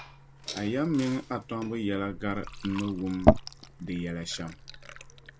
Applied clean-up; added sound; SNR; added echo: none; Fill (with liquid) / Glass; 0 dB; none.